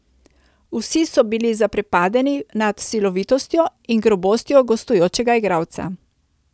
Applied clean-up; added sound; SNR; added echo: none; none; none; none.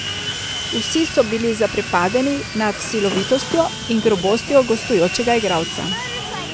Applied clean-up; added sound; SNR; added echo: none; Sawing; 7 dB; none.